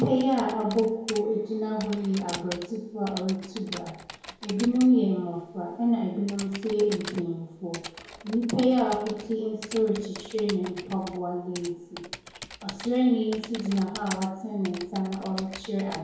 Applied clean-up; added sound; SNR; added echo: none; Typing; 15 dB; reverberation time 0.9 s.